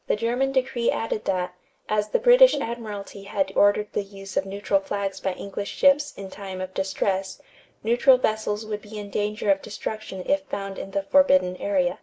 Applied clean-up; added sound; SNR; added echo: neural mask model Resemble Enhance denoiser.